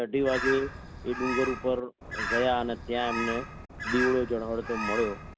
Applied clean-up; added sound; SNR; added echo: none; Bird; 5 dB; none.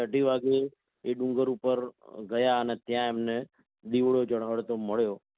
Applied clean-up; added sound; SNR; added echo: none; none; none; none.